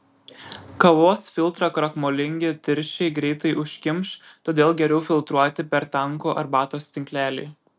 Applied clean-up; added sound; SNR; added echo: none; none; none; none.